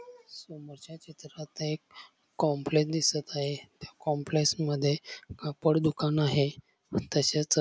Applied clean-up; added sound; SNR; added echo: none; none; none; none.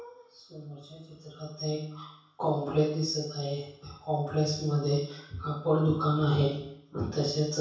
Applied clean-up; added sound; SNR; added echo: none; none; none; reverberation time 0.7 s.